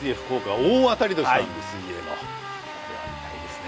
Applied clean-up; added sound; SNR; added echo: none; Domestic sounds, home sounds; 17 dB; none.